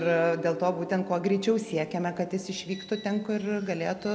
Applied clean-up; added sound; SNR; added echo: none; Guitar; 16 dB; none.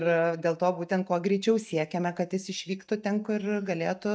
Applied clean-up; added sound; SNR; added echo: neural mask model DeepFilterNet 3.